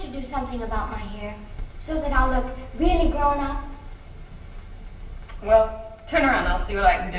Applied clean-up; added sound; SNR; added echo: none; none; none; reverberation time 0.7 s.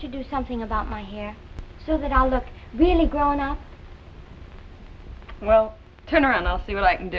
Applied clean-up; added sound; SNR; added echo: none; none; none; none.